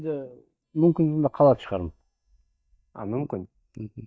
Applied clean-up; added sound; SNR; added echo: neural mask model DeepFilterNet 3.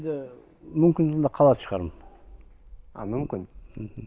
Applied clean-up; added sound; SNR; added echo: none; none; none; none.